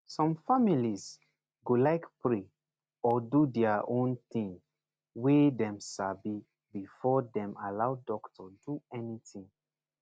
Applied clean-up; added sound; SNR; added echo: none; none; none; none.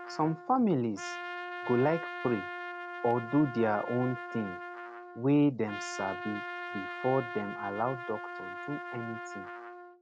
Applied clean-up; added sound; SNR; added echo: none; Trumpet; 9 dB; none.